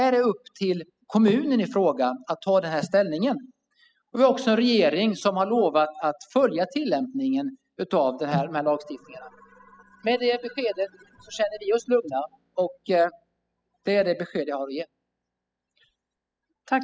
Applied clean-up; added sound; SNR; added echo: classical method spectral subtraction.